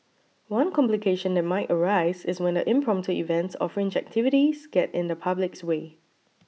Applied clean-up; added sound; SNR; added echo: none; none; none; none.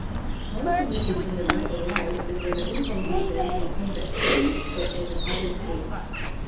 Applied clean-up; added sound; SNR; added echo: none; Bird vocalization, bird call, bird song; -5 dB; reverberation time 0.9 s.